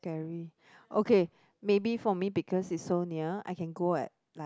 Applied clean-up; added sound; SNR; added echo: none; none; none; none.